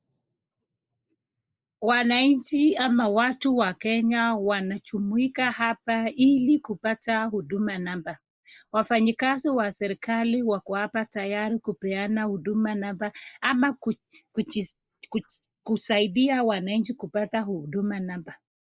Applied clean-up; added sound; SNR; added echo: neural mask model Resemble Enhance denoiser.